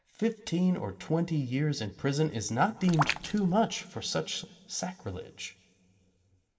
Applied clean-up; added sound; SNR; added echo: none; Raindrop; 5 dB; reverberation time 1.4 s.